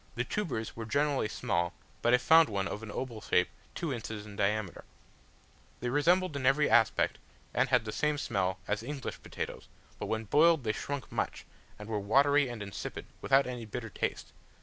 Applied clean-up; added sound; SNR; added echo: none; none; none; none.